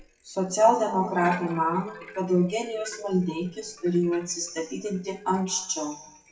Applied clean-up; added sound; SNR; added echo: classical method WPE with log-MMSE.